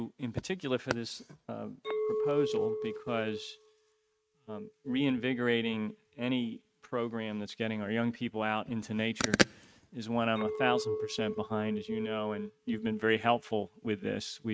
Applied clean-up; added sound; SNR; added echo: neural mask model RNNoise.